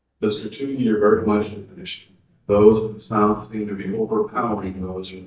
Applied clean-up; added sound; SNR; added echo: neural mask model DeepFilterNet 3.